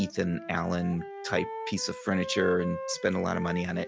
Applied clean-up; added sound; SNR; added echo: none; Wind instrument, woodwind instrument; 10 dB; none.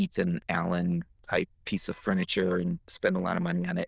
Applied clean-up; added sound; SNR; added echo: neural diffusion model UNIVERSE++.